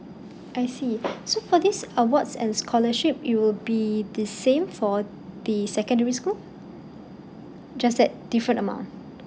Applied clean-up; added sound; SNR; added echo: none; none; none; none.